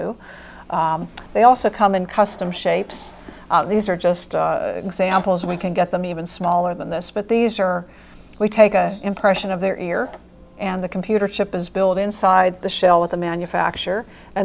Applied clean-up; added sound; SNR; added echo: none; none; none; none.